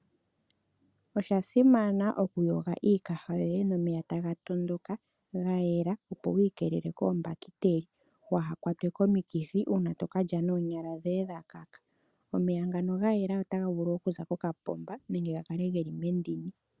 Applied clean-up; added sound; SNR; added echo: none; none; none; none.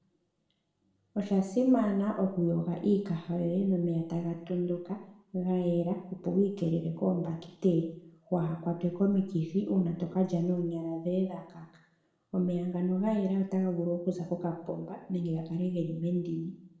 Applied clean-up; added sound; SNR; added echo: none; none; none; reverberation time 0.7 s.